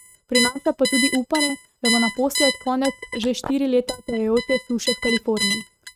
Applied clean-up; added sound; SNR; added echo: neural mask model RNNoise.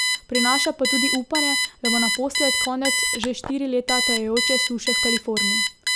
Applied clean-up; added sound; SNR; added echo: none; Alarm; -2 dB; none.